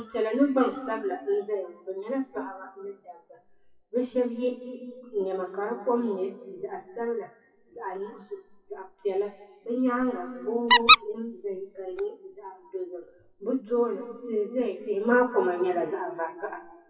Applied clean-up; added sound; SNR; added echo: classical method WPE with log-MMSE.